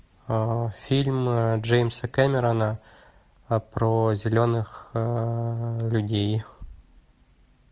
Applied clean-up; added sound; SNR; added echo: none; none; none; none.